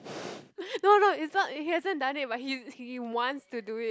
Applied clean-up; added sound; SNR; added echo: none; none; none; none.